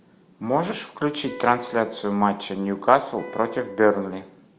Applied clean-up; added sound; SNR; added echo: none; Wind instrument, woodwind instrument; 17 dB; none.